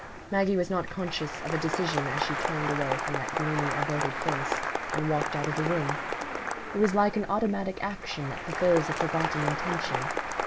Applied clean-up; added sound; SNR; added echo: none; Applause; 2 dB; none.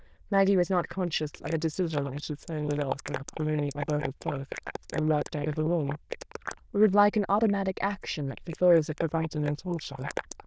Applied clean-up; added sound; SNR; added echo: neural diffusion model UNIVERSE++.